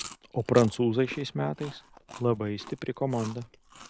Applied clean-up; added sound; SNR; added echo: none; Chewing, mastication; 17 dB; none.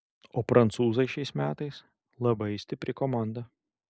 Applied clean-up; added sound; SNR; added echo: none; none; none; none.